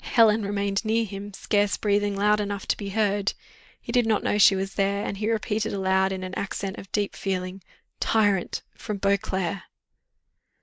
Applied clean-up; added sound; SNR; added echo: neural mask model Resemble Enhance denoiser.